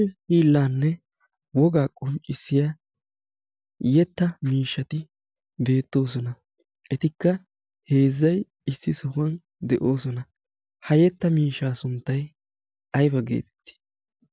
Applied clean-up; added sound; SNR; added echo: none; none; none; none.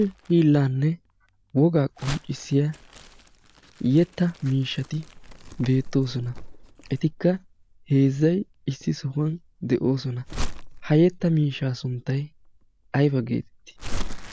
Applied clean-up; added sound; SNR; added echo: none; Crumpling, crinkling; 11 dB; none.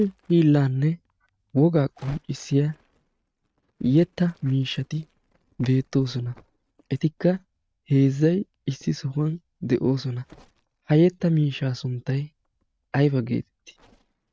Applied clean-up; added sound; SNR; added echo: neural mask model RNNoise.